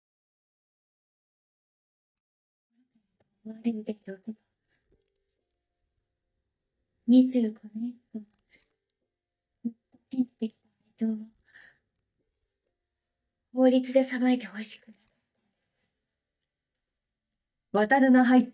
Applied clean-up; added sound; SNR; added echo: neural mask model DeepFilterNet 3.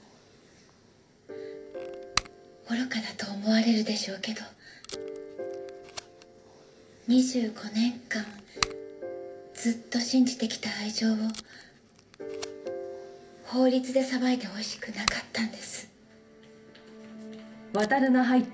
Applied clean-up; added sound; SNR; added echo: none; Packing tape, duct tape; 14 dB; reverberation time 0.3 s.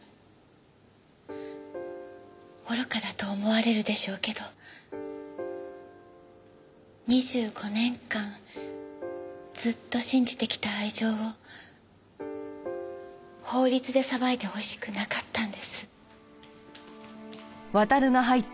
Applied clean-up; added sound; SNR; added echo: none; none; none; none.